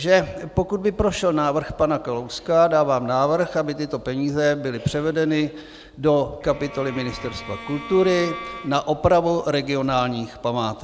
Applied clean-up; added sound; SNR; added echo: none; Bowed string instrument; 15 dB; none.